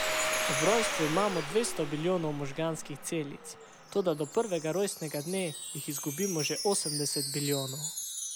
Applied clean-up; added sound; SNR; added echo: none; Domestic sounds, home sounds + Wind chime; 4 dB; none.